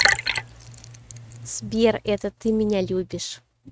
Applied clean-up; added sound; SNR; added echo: neural mask model RNNoise.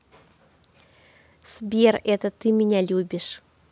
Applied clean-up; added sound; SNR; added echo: none; none; none; none.